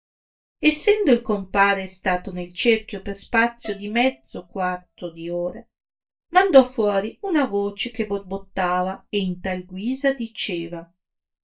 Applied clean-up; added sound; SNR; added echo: neural mask model DeepFilterNet 3.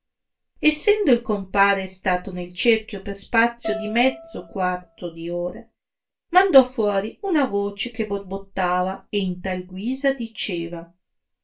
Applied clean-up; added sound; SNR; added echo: none; Bowed string instrument; 12 dB; reverberation time 0.2 s.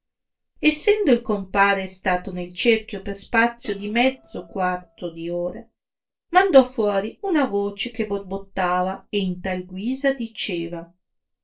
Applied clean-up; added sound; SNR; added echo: neural separator model SepFormer DNS4.